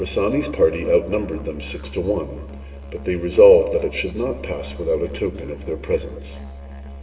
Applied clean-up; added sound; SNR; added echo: none; Musical instrument; 13 dB; reverberation time 1.6 s.